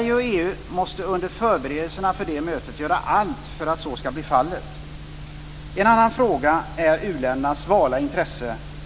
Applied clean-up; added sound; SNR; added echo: none; none; none; none.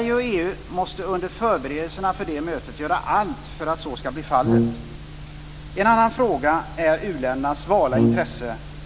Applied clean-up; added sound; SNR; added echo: none; Brass instrument; -1 dB; none.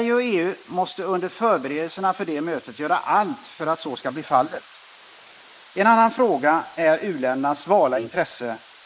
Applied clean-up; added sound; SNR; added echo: neural mask model Resemble Enhance denoiser.